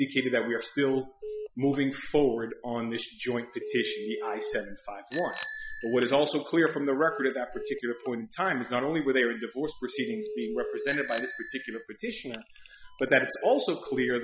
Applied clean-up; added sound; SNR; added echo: classical method Wiener filter.